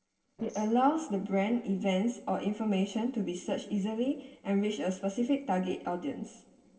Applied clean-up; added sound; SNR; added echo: neural separator model SepFormer DNS4.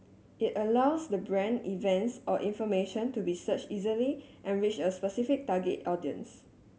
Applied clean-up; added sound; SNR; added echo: none; none; none; none.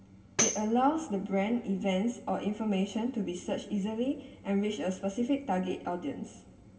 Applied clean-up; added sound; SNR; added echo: none; Tambourine; 4 dB; reverberation time 1.7 s.